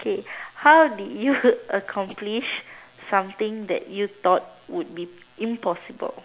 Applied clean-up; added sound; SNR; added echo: none; none; none; none.